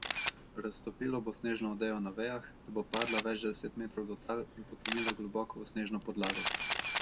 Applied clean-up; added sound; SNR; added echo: none; Camera; -4 dB; none.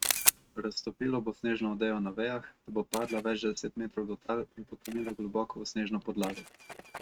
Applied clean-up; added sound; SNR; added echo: neural mask model RNNoise.